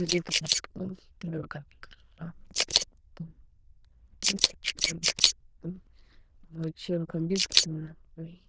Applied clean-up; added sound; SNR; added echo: neural diffusion model UNIVERSE++.